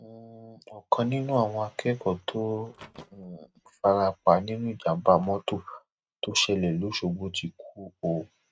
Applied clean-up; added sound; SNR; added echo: neural mask model RNNoise.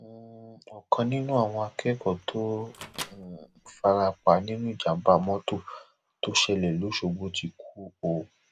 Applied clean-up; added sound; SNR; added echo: none; Microwave oven; 17 dB; none.